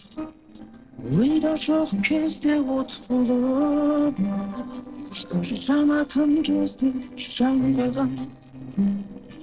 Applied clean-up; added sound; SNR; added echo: neural separator model SepFormer DNS4.